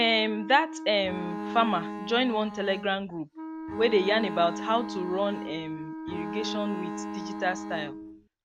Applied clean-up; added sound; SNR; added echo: none; Bowed string instrument + Wind instrument, woodwind instrument; 7 dB; none.